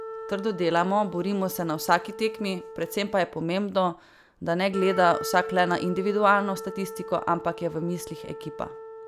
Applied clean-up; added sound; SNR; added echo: none; Wind instrument, woodwind instrument; 12 dB; none.